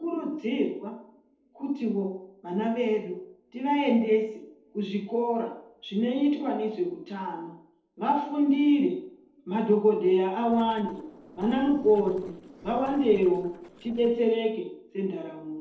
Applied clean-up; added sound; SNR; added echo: neural separator model SepFormer DNS4.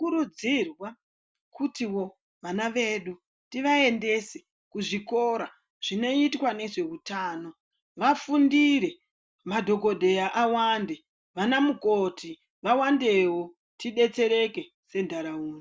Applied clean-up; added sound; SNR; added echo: none; none; none; none.